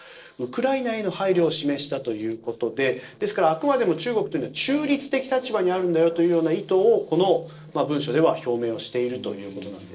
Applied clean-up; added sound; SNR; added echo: neural separator model SepFormer DNS4.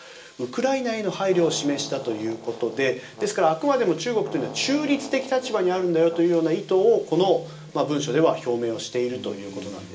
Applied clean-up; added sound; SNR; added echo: none; Brass instrument; 17 dB; reverberation time 0.2 s.